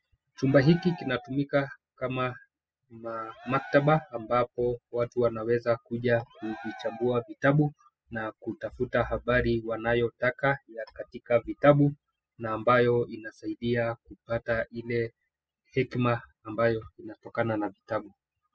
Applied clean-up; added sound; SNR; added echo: classical method spectral subtraction.